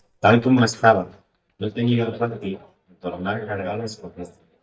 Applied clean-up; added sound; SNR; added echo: neural mask model DeepFilterNet 3.